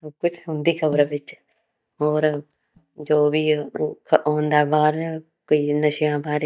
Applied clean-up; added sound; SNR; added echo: neural mask model DeepFilterNet 3.